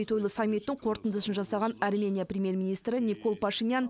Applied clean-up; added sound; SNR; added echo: none; none; none; none.